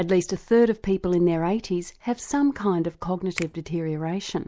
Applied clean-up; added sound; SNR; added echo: neural mask model Resemble Enhance denoiser.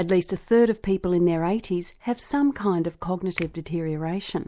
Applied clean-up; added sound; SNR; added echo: none; Finger snapping; 18 dB; none.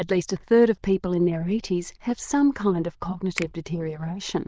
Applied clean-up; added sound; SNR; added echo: neural diffusion model UNIVERSE++.